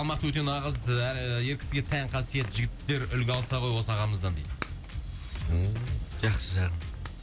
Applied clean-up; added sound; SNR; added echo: none; Crack / Crackle; 13 dB; none.